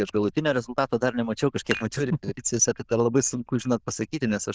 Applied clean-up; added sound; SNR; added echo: neural diffusion model UNIVERSE++.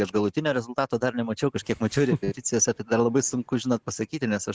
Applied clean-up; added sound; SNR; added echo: none; none; none; none.